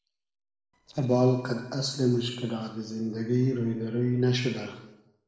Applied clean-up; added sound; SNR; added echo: neural separator model SepFormer DNS4.